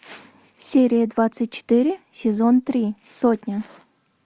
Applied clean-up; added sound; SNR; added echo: none; none; none; none.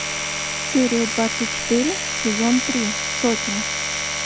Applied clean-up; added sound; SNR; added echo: none; Domestic sounds, home sounds; 1 dB; none.